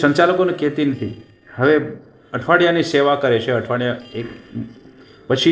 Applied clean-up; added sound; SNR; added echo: neural separator model SepFormer DNS4.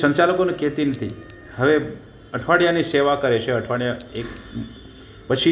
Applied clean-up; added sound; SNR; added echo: none; Bell; -2 dB; reverberation time 1.5 s.